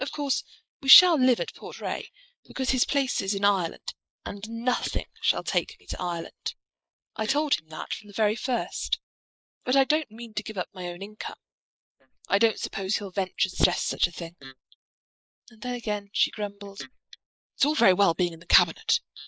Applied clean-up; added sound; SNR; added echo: neural mask model Resemble Enhance denoiser.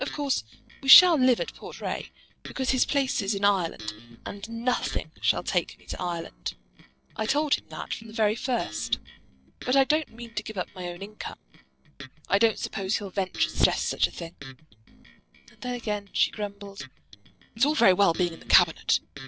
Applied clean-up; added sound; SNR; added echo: neural separator model SepFormer DNS4.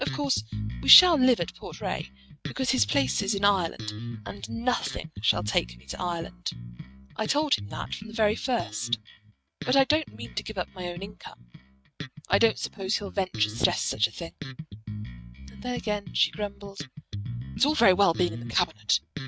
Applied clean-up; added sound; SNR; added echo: neural mask model RNNoise.